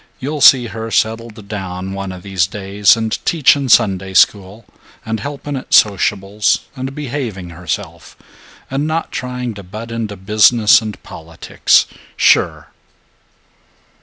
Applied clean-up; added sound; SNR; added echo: none; none; none; none.